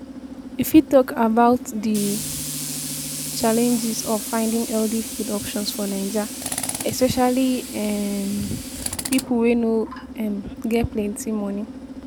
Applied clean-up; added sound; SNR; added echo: none; Tools; 9 dB; none.